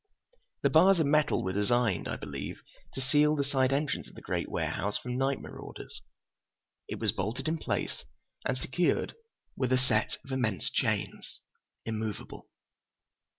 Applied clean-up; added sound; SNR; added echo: none; none; none; none.